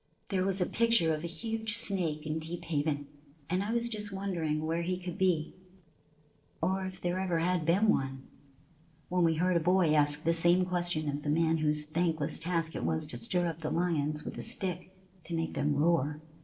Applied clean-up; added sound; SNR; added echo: neural separator model SepFormer DNS4.